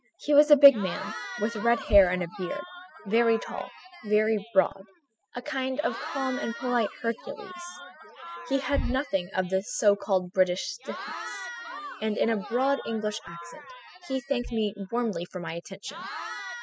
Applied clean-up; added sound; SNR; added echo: classical method spectral subtraction.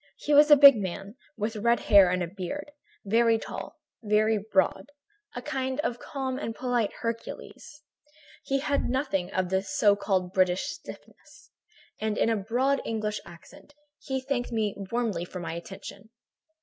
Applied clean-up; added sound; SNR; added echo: none; none; none; none.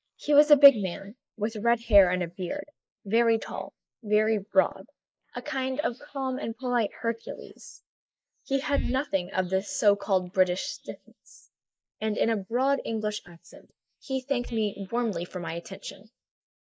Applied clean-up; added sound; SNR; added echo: neural mask model Resemble Enhance denoiser.